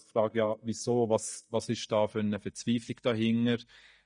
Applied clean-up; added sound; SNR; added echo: neural mask model DeepFilterNet 3.